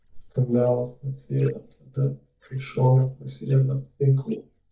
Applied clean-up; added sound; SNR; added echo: neural mask model DeepFilterNet 3.